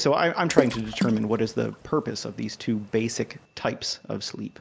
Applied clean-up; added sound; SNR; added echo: none; Water / Splash, splatter; 5 dB; none.